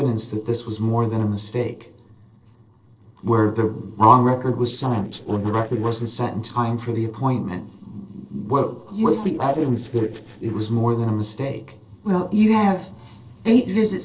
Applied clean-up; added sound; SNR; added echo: neural separator model SepFormer DNS4.